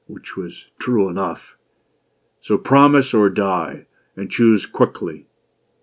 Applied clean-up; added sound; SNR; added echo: none; none; none; none.